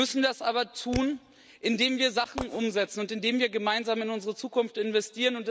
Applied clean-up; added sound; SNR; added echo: none; Fireworks; 15 dB; none.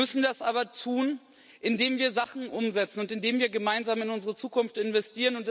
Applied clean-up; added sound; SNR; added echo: none; none; none; none.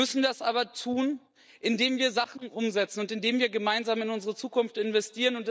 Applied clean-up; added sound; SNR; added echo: neural mask model DeepFilterNet 3.